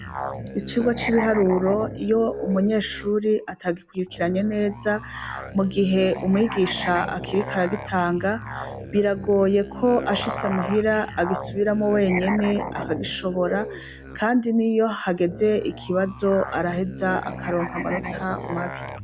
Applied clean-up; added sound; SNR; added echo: none; Musical instrument; 10 dB; none.